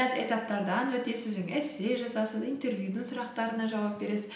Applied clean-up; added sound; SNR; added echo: none; none; none; none.